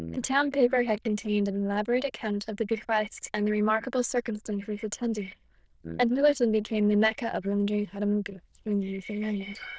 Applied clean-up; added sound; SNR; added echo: neural diffusion model UNIVERSE++.